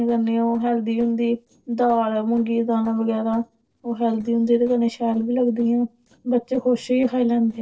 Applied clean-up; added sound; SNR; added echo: neural separator model SepFormer DNS4.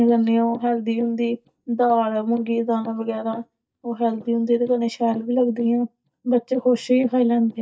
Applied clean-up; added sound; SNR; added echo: neural mask model DeepFilterNet 3.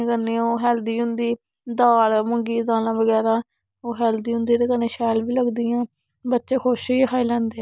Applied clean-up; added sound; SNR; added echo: none; none; none; none.